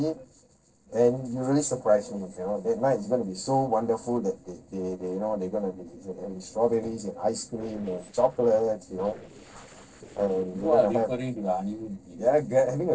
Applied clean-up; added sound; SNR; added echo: neural separator model SepFormer DNS4.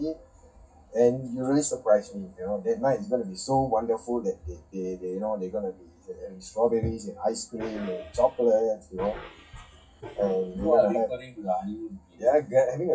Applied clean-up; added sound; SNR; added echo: classical method WPE with log-MMSE.